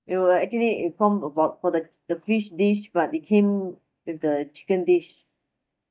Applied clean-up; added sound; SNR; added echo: neural mask model DeepFilterNet 3.